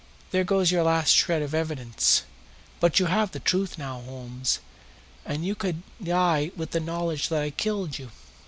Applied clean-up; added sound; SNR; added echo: none; none; none; none.